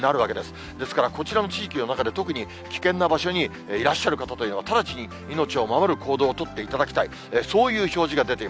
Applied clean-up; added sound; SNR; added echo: none; none; none; none.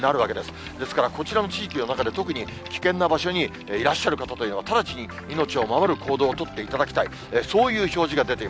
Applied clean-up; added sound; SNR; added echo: none; Boat, Water vehicle; 17 dB; none.